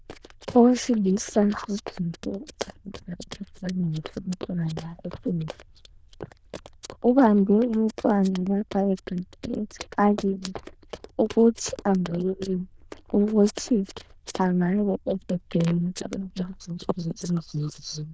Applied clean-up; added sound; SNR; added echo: neural diffusion model UNIVERSE++.